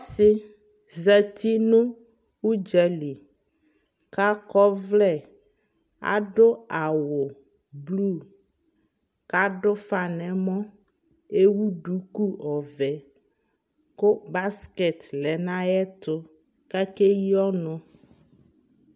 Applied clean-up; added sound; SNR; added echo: none; none; none; none.